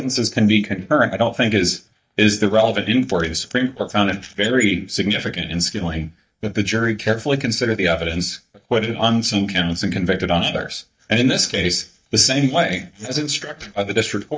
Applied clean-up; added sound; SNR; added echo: neural mask model DeepFilterNet 3.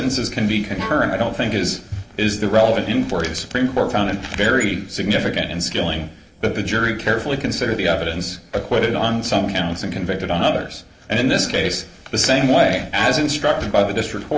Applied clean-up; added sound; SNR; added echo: none; Bowed string instrument; 13 dB; reverberation time 0.8 s.